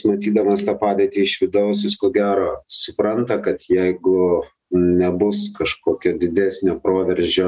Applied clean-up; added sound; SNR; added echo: none; none; none; none.